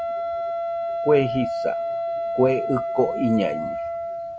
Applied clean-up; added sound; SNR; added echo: none; Wind instrument, woodwind instrument; 2 dB; none.